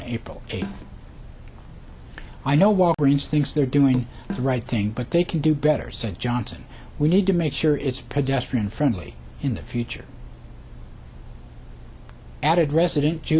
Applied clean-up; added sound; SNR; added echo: none; Snare drum; 10 dB; none.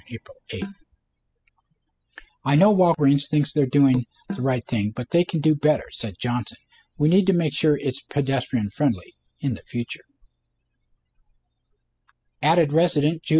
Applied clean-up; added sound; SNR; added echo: classical method spectral subtraction.